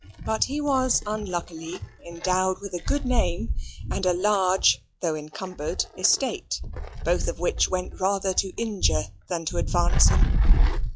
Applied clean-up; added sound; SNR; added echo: classical method log-MMSE.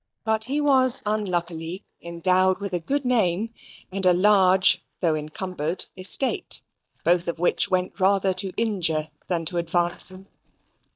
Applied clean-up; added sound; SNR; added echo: neural mask model DeepFilterNet 3.